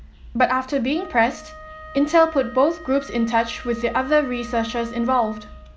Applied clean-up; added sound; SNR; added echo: none; Wind instrument, woodwind instrument; 19 dB; none.